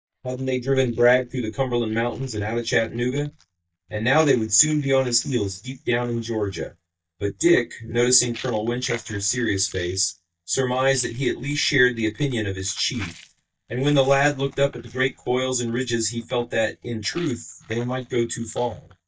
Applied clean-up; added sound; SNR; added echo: neural mask model DeepFilterNet 3.